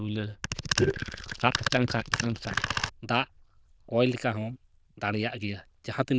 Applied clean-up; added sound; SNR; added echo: neural diffusion model UNIVERSE++.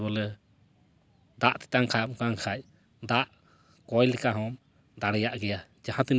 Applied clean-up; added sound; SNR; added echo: none; none; none; none.